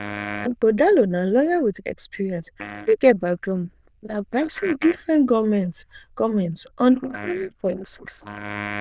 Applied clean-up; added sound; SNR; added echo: neural diffusion model UNIVERSE++.